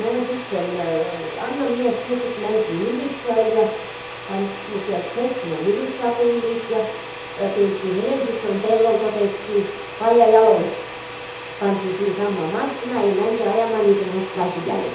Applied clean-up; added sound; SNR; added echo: none; Domestic sounds, home sounds; 12 dB; reverberation time 0.7 s.